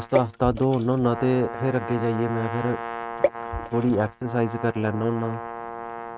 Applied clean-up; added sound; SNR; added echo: neural mask model RNNoise.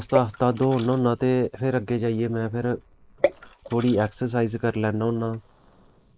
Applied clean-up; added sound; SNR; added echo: neural mask model Resemble Enhance denoiser.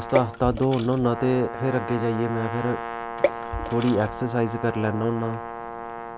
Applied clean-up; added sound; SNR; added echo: none; Brass instrument + Water / Splash, splatter; 5 dB; none.